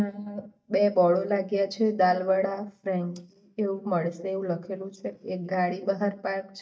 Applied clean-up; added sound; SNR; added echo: neural mask model DeepFilterNet 3.